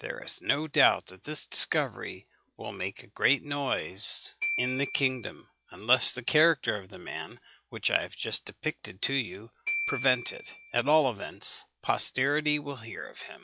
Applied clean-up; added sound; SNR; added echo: classical method log-MMSE.